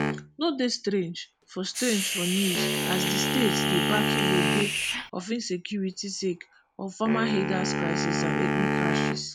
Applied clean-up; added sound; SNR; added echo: none; Wind instrument, woodwind instrument + Hiss; -1 dB; none.